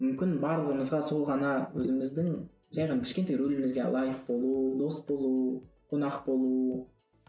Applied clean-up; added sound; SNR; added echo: none; none; none; none.